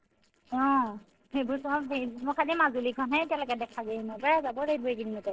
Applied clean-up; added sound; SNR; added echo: neural separator model SepFormer DNS4.